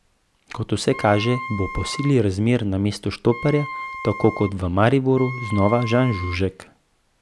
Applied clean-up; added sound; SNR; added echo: none; Wind instrument, woodwind instrument; 13 dB; none.